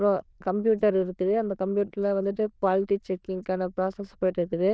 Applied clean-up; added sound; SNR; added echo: neural diffusion model UNIVERSE++.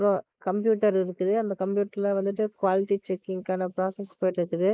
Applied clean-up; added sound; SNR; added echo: neural mask model Resemble Enhance denoiser.